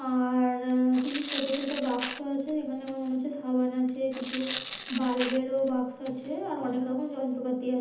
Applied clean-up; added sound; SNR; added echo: none; Tearing; 9 dB; reverberation time 1.3 s.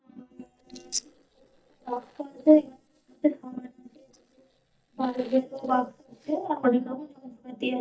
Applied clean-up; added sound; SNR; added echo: neural mask model DeepFilterNet 3.